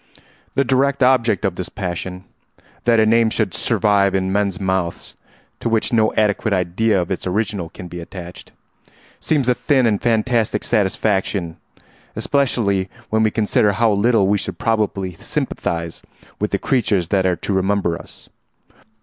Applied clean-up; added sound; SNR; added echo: none; none; none; none.